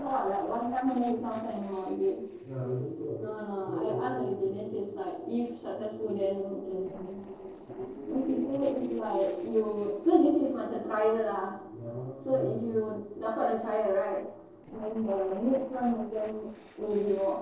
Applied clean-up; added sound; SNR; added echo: neural separator model SepFormer DNS4.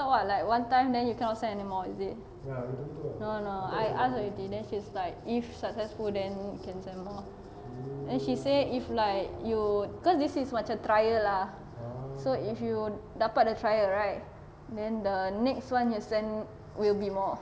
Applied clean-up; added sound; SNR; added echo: none; none; none; none.